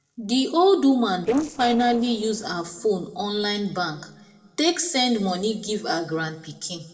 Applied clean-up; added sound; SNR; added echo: neural separator model SepFormer DNS4.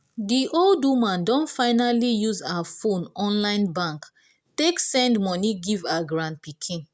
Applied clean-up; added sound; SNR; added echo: none; none; none; none.